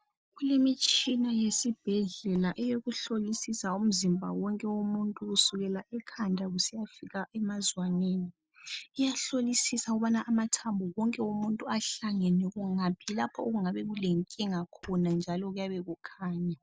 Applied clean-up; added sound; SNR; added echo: neural separator model SepFormer DNS4.